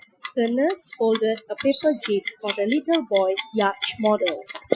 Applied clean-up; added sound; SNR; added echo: classical method Wiener filter.